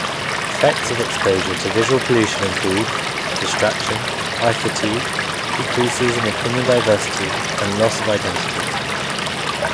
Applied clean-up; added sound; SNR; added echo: none; Stream / Liquid; 0 dB; none.